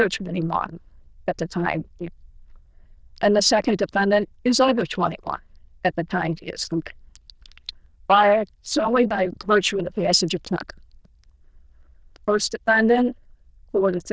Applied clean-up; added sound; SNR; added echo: neural diffusion model UNIVERSE++.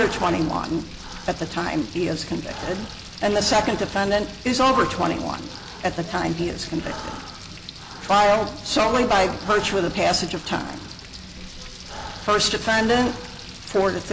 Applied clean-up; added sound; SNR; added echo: none; Breathing + Frying (food); 14 dB; none.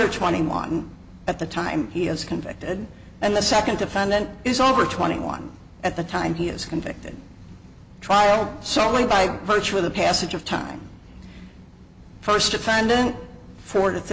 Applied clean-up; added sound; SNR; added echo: none; none; none; none.